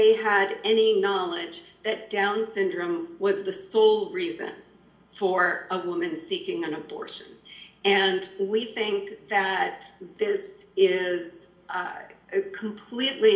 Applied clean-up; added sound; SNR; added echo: none; none; none; reverberation time 0.5 s.